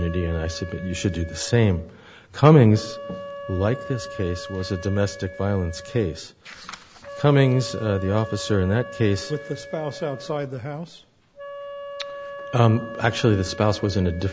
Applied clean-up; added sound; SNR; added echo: none; Wind instrument, woodwind instrument; 15 dB; none.